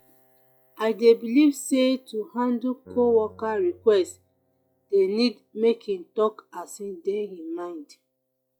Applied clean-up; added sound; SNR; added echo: classical method log-MMSE.